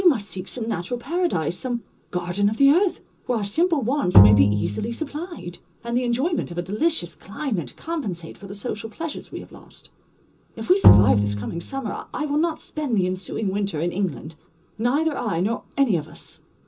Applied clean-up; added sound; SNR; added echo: none; Bowed string instrument; -5 dB; reverberation time 0.2 s.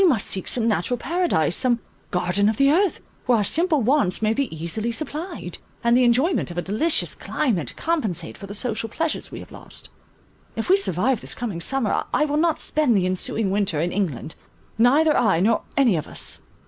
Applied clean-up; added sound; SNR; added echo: none; none; none; none.